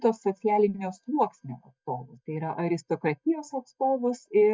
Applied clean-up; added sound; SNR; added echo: neural mask model DeepFilterNet 3.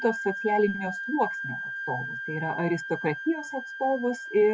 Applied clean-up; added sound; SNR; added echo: none; Wind instrument, woodwind instrument; 8 dB; none.